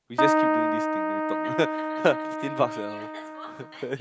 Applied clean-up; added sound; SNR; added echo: none; Keyboard (musical); -3 dB; none.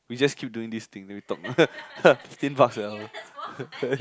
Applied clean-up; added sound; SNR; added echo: none; none; none; none.